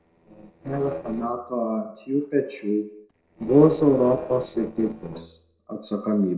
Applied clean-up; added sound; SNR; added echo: neural separator model SepFormer DNS4.